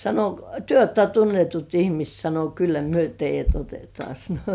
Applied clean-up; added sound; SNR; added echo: none; none; none; none.